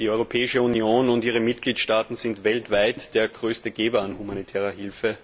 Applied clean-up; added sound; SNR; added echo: none; none; none; none.